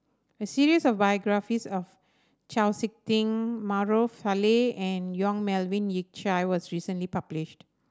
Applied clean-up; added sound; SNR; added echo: none; none; none; none.